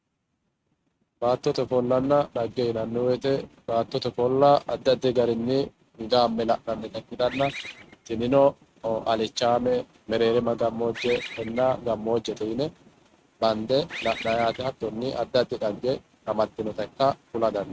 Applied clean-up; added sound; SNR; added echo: neural mask model RNNoise.